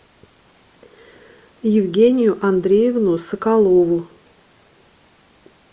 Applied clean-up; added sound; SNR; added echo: none; none; none; none.